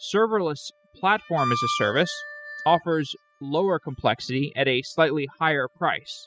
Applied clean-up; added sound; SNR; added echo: classical method spectral subtraction.